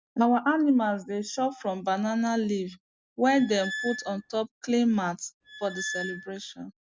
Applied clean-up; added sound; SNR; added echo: none; Squeak; 10 dB; none.